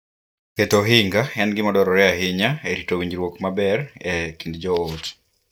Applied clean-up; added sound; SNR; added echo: neural mask model DeepFilterNet 3.